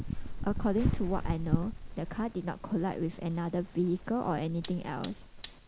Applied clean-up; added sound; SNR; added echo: none; Fire; 3 dB; none.